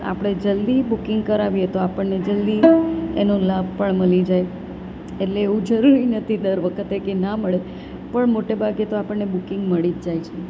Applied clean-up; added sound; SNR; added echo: none; Bowed string instrument; 0 dB; none.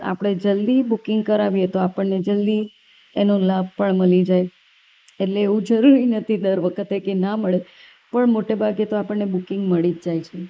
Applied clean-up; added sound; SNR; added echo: neural mask model Resemble Enhance denoiser.